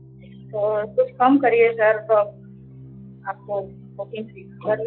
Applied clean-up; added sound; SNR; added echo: classical method log-MMSE.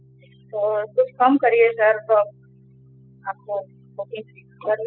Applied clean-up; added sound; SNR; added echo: classical method spectral subtraction.